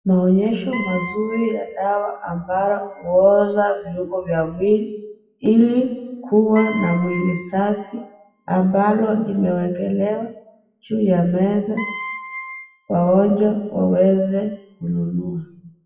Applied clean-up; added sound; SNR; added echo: classical method WPE with log-MMSE.